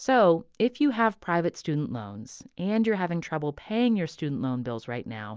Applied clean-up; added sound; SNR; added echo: none; none; none; none.